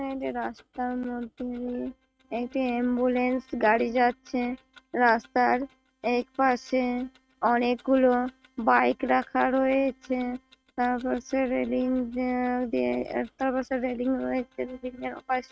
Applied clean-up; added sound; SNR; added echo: neural mask model RNNoise.